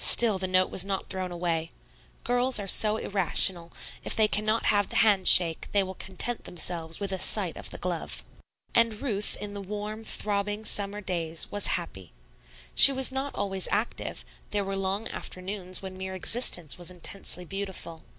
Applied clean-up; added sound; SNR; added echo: none; none; none; none.